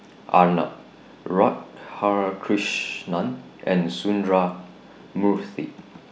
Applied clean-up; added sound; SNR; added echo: none; none; none; none.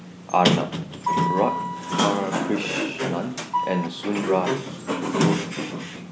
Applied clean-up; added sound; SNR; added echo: none; Sliding door; -1 dB; none.